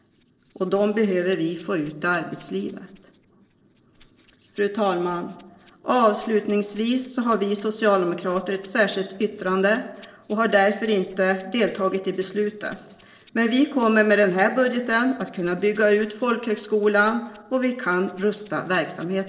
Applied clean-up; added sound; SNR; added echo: neural separator model SepFormer DNS4.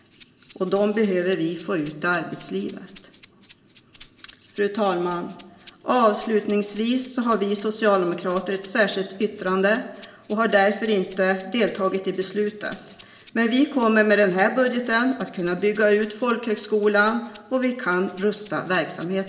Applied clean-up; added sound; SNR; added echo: none; Rattle (instrument); 19 dB; reverberation time 1.1 s.